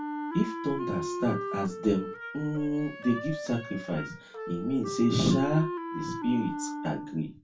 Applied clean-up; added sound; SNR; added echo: none; Wind instrument, woodwind instrument; 6 dB; reverberation time 0.2 s.